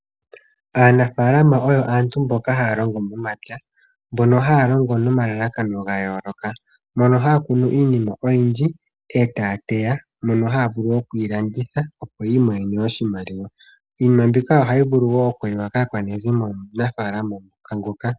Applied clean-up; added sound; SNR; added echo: none; none; none; none.